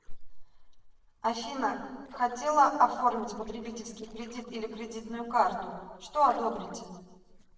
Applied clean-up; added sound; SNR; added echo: neural separator model SepFormer DNS4.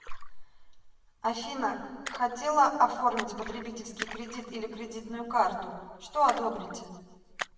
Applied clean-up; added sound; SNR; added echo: none; Splash, splatter; 15 dB; reverberation time 1.2 s.